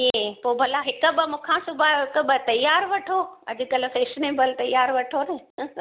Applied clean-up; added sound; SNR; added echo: none; none; none; none.